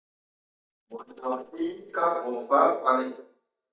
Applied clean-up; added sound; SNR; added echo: neural mask model DeepFilterNet 3.